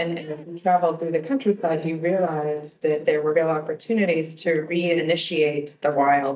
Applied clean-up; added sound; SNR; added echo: neural mask model DeepFilterNet 3.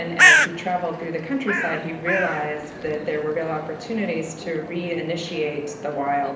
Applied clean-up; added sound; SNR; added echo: none; Bird; -1 dB; reverberation time 0.8 s.